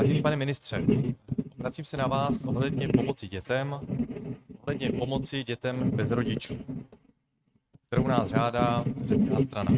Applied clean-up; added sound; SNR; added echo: neural mask model RNNoise.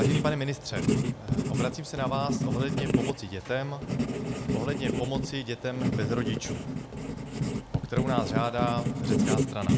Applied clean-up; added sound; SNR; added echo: none; Writing; -4 dB; none.